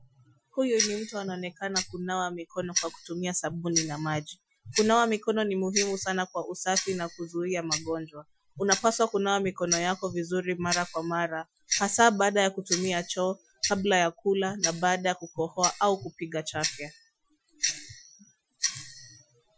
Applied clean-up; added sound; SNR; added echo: classical method Wiener filter.